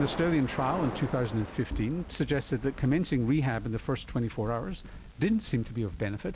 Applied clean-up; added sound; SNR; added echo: none; Crackle; 11 dB; none.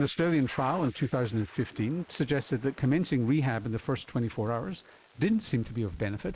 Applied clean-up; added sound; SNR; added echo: neural mask model Resemble Enhance denoiser.